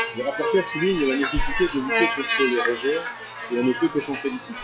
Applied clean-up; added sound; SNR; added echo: classical method log-MMSE.